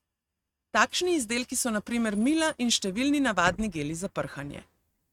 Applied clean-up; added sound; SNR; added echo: neural mask model RNNoise.